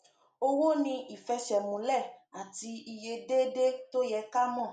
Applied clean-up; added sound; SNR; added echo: none; none; none; none.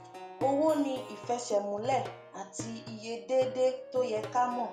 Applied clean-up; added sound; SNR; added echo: none; Plucked string instrument; 13 dB; none.